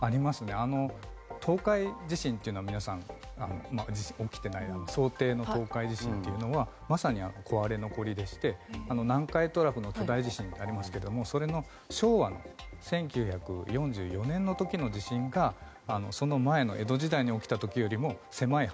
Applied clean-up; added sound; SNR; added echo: none; none; none; none.